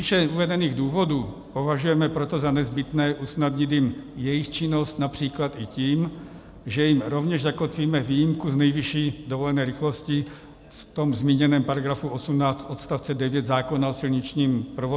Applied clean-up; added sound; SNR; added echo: none; none; none; none.